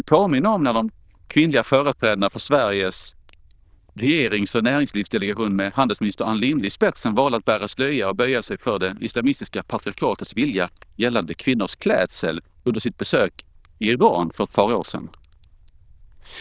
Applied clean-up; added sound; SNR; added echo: neural diffusion model UNIVERSE++.